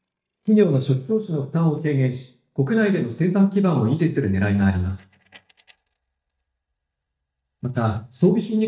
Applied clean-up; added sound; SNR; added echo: neural mask model DeepFilterNet 3.